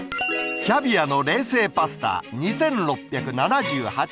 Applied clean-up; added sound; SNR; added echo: none; none; none; none.